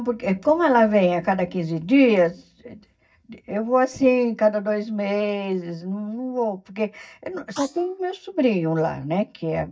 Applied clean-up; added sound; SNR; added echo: neural mask model DeepFilterNet 3.